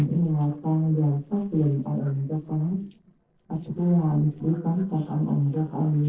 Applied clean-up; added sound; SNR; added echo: neural separator model SepFormer DNS4.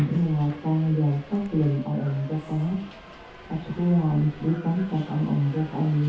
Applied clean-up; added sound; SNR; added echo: none; Subway, metro, underground; 19 dB; reverberation time 0.5 s.